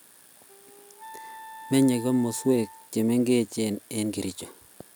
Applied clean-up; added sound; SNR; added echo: none; Wind instrument, woodwind instrument; 19 dB; none.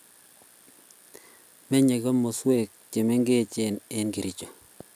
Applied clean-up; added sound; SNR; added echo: none; none; none; none.